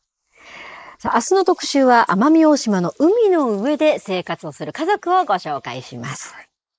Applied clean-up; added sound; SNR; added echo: neural mask model Resemble Enhance denoiser.